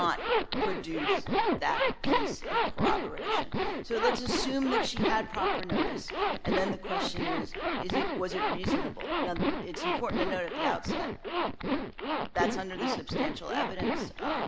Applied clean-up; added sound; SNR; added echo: none; Zipper (clothing); -5 dB; none.